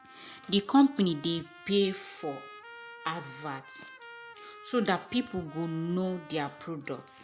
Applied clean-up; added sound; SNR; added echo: none; Trumpet; 18 dB; none.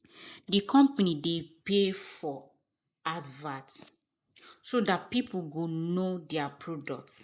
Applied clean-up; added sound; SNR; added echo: neural mask model Resemble Enhance denoiser.